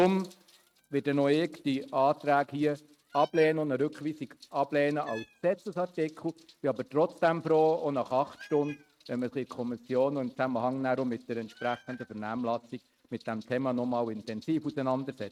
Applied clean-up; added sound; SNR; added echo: neural mask model RNNoise.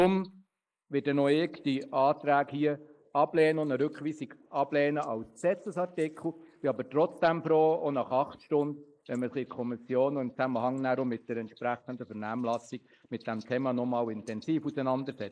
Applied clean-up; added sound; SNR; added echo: neural mask model Resemble Enhance denoiser.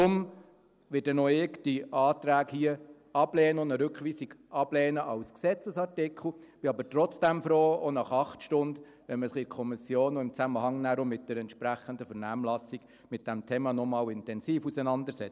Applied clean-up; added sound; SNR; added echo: none; none; none; none.